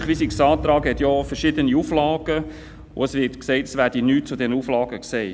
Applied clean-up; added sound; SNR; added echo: none; Explosion; 15 dB; none.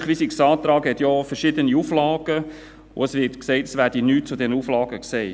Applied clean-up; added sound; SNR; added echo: none; none; none; none.